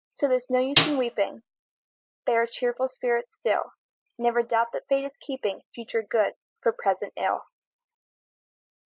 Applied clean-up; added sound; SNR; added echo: none; Snare drum; -3 dB; none.